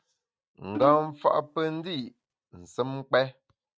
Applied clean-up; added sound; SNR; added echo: neural mask model RNNoise.